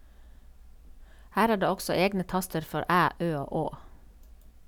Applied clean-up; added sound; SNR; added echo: none; none; none; none.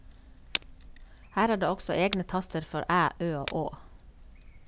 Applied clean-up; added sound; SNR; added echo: none; Tick; 4 dB; none.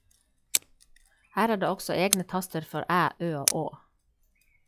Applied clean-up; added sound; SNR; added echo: classical method log-MMSE.